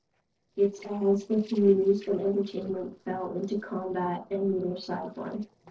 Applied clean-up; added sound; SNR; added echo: neural separator model SepFormer DNS4.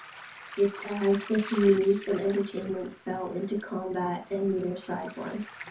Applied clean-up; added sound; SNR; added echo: none; Waves, surf; 16 dB; reverberation time 0.2 s.